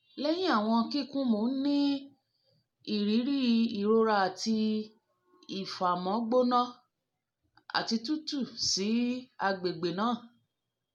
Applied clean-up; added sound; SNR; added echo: none; none; none; none.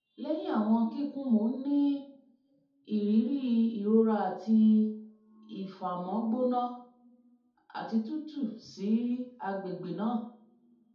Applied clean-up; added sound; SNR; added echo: none; none; none; reverberation time 0.6 s.